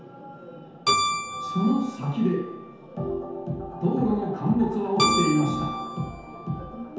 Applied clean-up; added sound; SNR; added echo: none; Keyboard (musical); 4 dB; reverberation time 0.9 s.